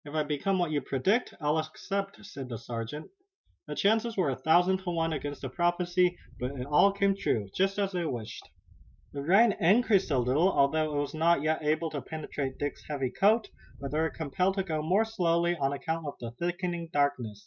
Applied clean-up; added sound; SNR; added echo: neural mask model DeepFilterNet 3.